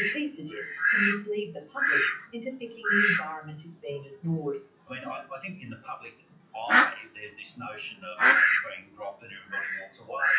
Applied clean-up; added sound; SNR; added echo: classical method WPE with log-MMSE.